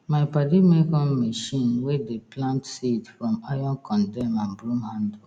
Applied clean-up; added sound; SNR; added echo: none; Percussion; 19 dB; none.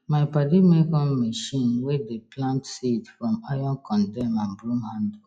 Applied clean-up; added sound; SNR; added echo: classical method log-MMSE.